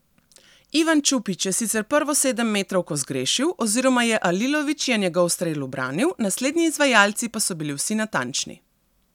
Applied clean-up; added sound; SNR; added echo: none; none; none; none.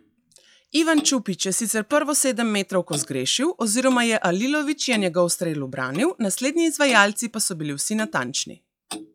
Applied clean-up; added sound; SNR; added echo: classical method log-MMSE.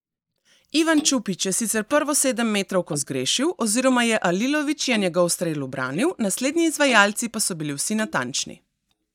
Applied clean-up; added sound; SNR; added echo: neural mask model DeepFilterNet 3.